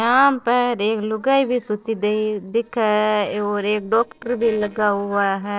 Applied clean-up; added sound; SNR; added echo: neural separator model SepFormer DNS4.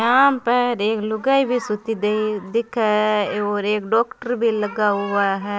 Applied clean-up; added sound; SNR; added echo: none; none; none; none.